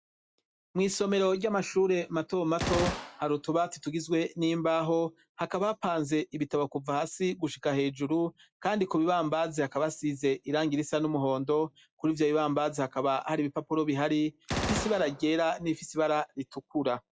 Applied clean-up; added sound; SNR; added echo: classical method log-MMSE.